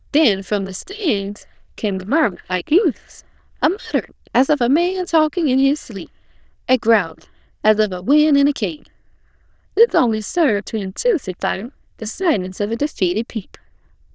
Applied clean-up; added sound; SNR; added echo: neural diffusion model UNIVERSE++.